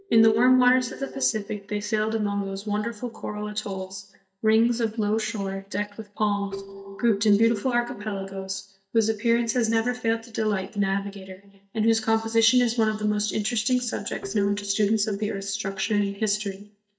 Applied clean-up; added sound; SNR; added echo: neural mask model DeepFilterNet 3.